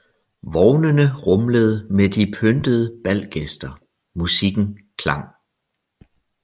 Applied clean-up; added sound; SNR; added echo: none; none; none; none.